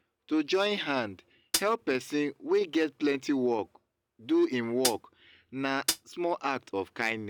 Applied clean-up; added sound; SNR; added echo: none; Hi-hat; 7 dB; none.